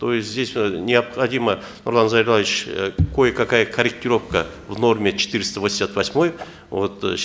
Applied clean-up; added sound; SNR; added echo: none; none; none; none.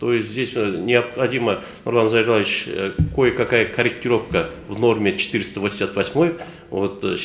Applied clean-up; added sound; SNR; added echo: none; none; none; reverberation time 1.9 s.